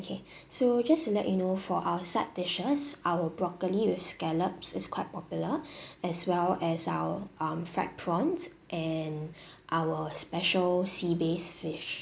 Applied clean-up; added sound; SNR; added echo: none; none; none; none.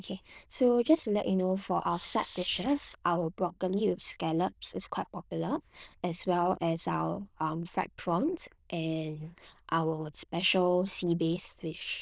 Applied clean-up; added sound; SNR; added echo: neural diffusion model UNIVERSE++.